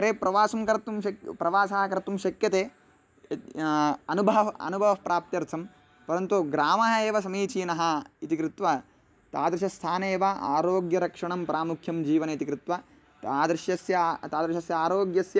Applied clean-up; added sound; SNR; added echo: none; none; none; none.